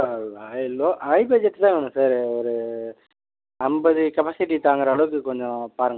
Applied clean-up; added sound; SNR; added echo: none; none; none; none.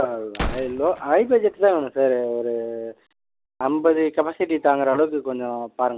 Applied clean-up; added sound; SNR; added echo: none; Gunshot, gunfire; 13 dB; none.